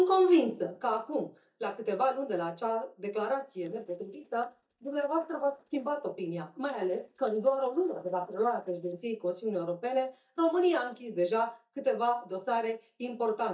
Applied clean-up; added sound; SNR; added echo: neural mask model DeepFilterNet 3.